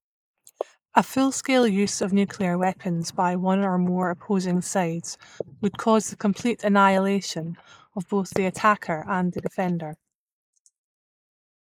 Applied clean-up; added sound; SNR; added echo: neural mask model Resemble Enhance denoiser.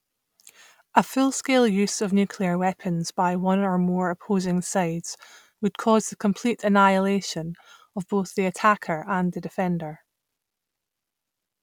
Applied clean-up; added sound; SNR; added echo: none; none; none; none.